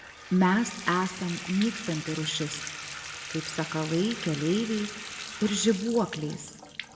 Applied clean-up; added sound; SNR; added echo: none; Bathtub (filling or washing) / Water tap, faucet; 11 dB; reverberation time 0.9 s.